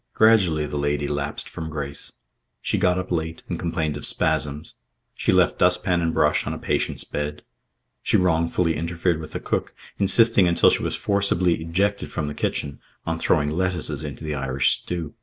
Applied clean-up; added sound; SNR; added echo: none; none; none; none.